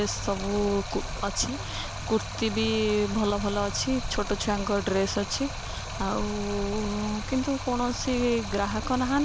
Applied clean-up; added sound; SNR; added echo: none; Stream; 6 dB; none.